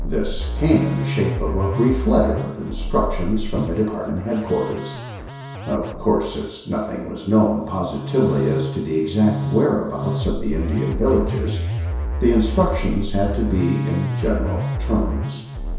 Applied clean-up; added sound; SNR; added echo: none; Musical instrument; 3 dB; reverberation time 0.7 s.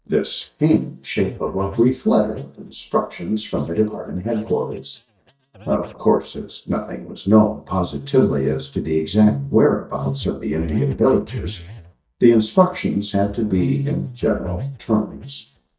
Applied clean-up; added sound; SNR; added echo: neural mask model DeepFilterNet 3.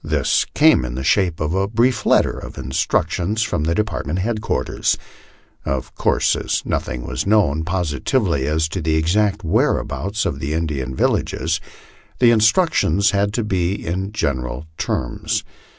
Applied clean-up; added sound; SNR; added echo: none; none; none; none.